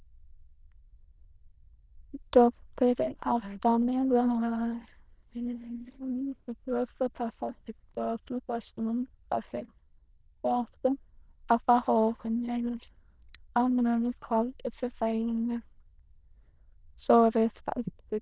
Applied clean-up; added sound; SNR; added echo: neural diffusion model UNIVERSE++.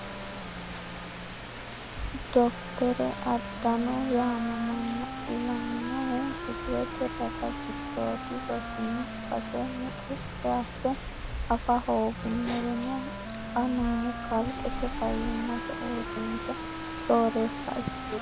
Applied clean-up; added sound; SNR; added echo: none; Rain + Wind instrument, woodwind instrument; 5 dB; none.